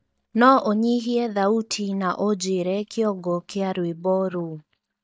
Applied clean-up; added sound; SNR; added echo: neural mask model DeepFilterNet 3.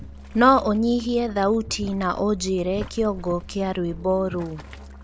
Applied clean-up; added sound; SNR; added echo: none; Boiling + Musical instrument; 15 dB; none.